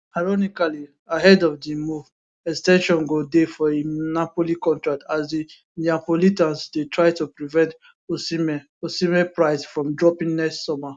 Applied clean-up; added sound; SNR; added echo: none; none; none; none.